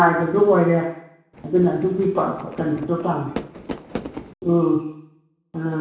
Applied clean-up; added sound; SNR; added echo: none; Fireworks; 14 dB; reverberation time 0.7 s.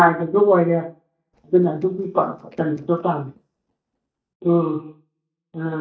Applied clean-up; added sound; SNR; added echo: neural mask model DeepFilterNet 3.